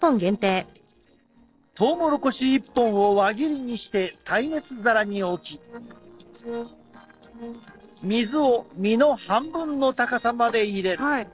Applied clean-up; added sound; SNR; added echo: neural separator model SepFormer DNS4.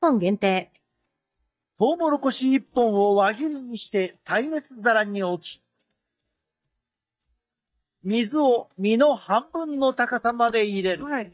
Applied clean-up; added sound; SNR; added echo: neural mask model DeepFilterNet 3.